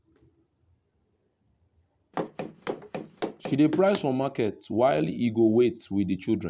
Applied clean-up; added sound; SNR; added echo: none; Run; 8 dB; none.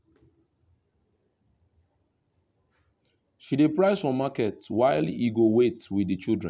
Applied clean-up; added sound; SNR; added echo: none; none; none; none.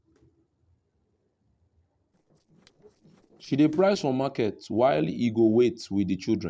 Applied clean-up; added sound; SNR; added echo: neural separator model SepFormer DNS4.